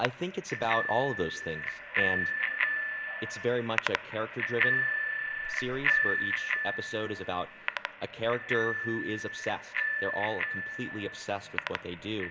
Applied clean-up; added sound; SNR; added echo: none; Bicycle bell; -2 dB; reverberation time 0.9 s.